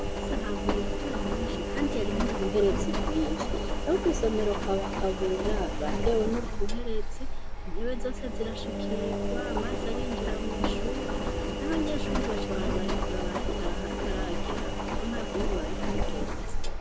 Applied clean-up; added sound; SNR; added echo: none; Engine; -5 dB; none.